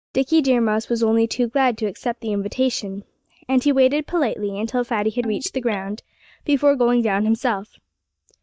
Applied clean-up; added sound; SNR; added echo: neural mask model DeepFilterNet 3.